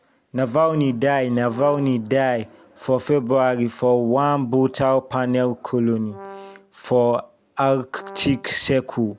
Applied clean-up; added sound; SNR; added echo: none; Brass instrument; 19 dB; none.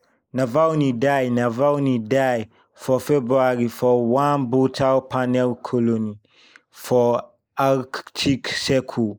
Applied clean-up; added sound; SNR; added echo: neural mask model Resemble Enhance denoiser.